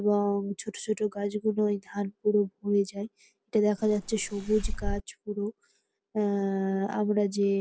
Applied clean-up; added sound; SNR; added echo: none; Fireworks; 4 dB; none.